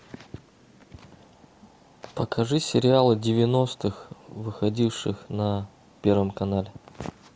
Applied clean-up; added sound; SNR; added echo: none; none; none; none.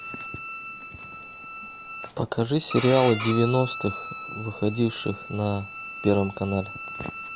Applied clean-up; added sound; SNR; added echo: none; Bowed string instrument; 10 dB; none.